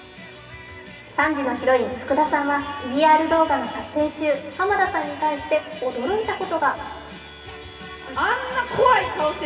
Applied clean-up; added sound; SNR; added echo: none; none; none; reverberation time 1.8 s.